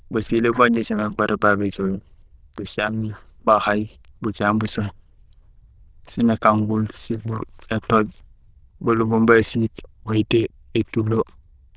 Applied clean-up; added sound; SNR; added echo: neural diffusion model UNIVERSE++.